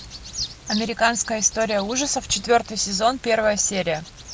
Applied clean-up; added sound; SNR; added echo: none; Bird vocalization, bird call, bird song; 15 dB; none.